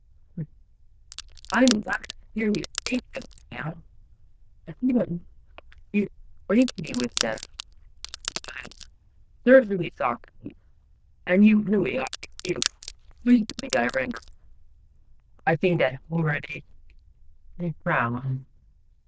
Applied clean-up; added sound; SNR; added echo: neural diffusion model UNIVERSE++.